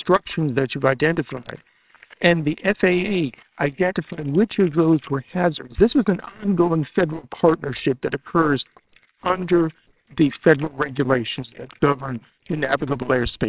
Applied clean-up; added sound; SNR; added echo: neural separator model SepFormer WHAMR!.